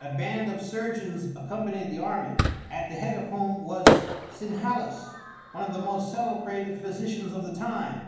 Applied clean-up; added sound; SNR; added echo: none; Fireworks; 0 dB; reverberation time 1.0 s.